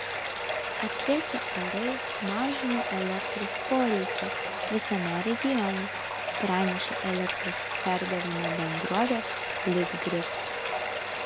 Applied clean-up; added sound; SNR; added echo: none; Bathtub (filling or washing); 1 dB; none.